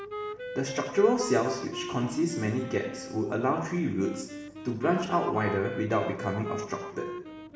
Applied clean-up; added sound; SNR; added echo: none; Wind instrument, woodwind instrument; 10 dB; reverberation time 0.9 s.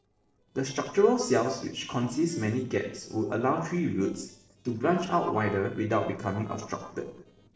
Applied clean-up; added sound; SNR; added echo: neural separator model SepFormer DNS4.